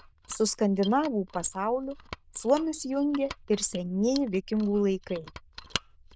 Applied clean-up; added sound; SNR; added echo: neural diffusion model UNIVERSE++.